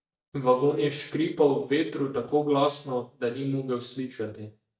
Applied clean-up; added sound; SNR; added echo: neural mask model DeepFilterNet 3.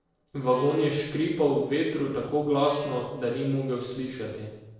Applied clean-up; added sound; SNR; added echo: neural separator model SepFormer DNS4.